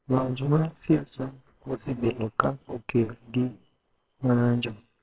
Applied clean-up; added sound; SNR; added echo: neural separator model SepFormer WHAMR!.